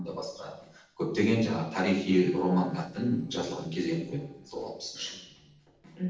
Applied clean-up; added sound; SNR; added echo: neural separator model SepFormer DNS4.